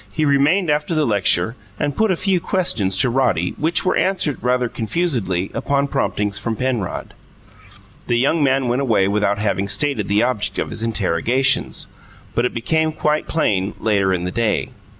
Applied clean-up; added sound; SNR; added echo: none; none; none; none.